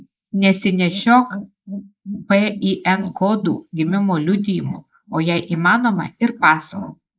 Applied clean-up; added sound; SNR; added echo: neural mask model Resemble Enhance denoiser.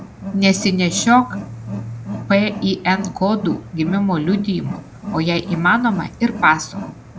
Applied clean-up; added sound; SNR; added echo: none; Wild animals; 11 dB; none.